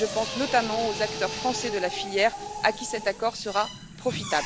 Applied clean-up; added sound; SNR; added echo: none; Fire + Drill; 7 dB; none.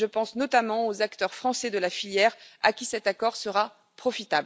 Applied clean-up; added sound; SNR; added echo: none; none; none; none.